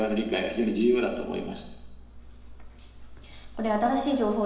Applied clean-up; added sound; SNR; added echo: none; Engine; 15 dB; reverberation time 1.0 s.